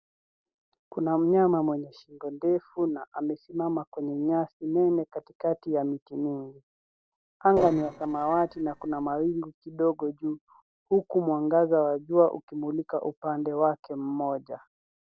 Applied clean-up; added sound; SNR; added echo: neural separator model SepFormer DNS4.